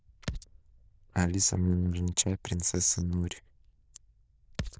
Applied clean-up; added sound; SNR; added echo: neural diffusion model UNIVERSE++.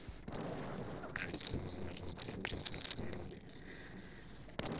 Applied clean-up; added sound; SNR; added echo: neural separator model SepFormer DNS4.